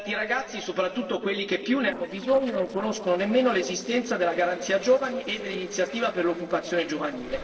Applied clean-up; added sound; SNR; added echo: neural separator model SepFormer DNS4.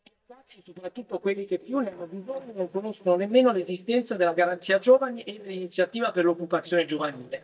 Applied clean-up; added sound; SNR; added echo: neural mask model DeepFilterNet 3.